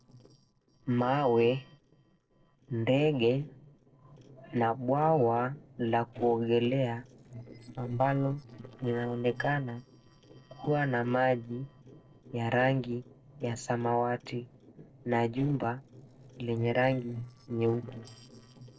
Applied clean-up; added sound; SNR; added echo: neural separator model SepFormer DNS4.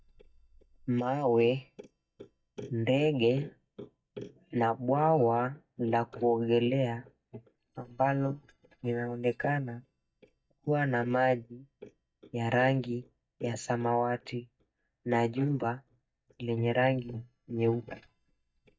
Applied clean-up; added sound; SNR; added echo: neural mask model DeepFilterNet 3.